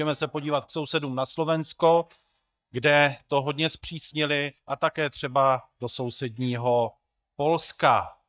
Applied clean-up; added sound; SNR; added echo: neural mask model DeepFilterNet 3.